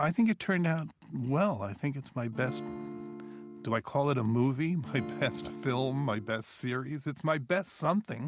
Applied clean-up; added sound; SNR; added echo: none; Acoustic guitar / Strum; 10 dB; none.